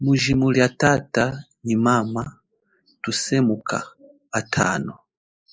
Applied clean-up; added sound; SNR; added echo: neural mask model Resemble Enhance denoiser.